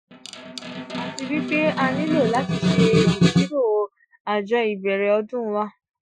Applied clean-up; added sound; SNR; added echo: classical method Wiener filter.